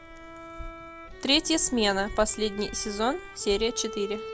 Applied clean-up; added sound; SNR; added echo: none; Bowed string instrument + Bird vocalization, bird call, bird song; 11 dB; none.